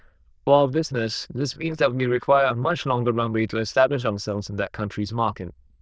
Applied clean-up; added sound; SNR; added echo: neural diffusion model UNIVERSE++.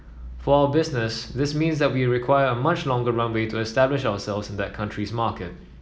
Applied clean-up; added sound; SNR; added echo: none; none; none; none.